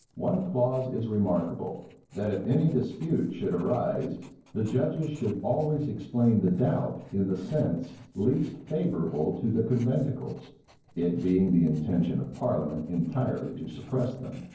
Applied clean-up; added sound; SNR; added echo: neural separator model SepFormer DNS4.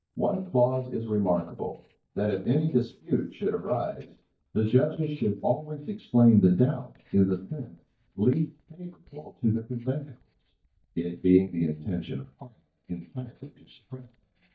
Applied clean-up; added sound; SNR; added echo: neural mask model DeepFilterNet 3.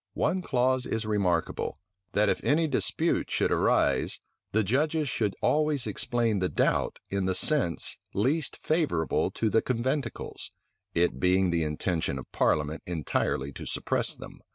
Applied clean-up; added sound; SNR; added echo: none; none; none; none.